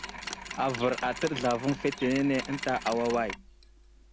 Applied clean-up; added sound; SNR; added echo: none; Mechanisms; 10 dB; none.